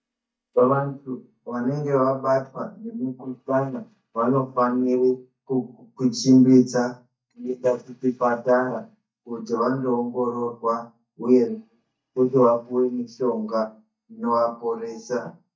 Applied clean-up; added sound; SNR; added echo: neural mask model DeepFilterNet 3.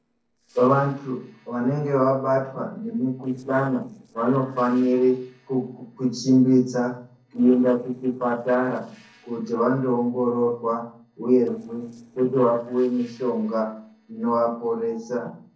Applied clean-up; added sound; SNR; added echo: neural separator model SepFormer DNS4.